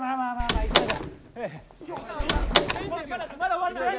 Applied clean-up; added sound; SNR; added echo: none; Door; -4 dB; none.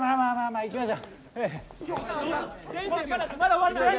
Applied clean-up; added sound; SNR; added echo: none; none; none; none.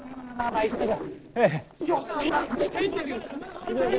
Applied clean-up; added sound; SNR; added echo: neural separator model SepFormer DNS4.